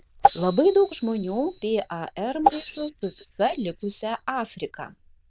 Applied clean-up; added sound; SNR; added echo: neural diffusion model UNIVERSE++.